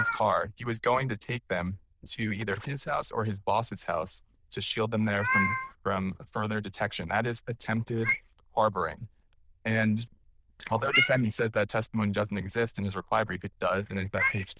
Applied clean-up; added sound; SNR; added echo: neural diffusion model UNIVERSE++.